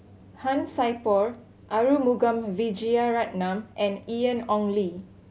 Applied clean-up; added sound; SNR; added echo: none; none; none; none.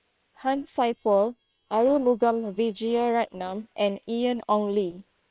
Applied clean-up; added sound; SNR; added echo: neural separator model SepFormer WHAM!.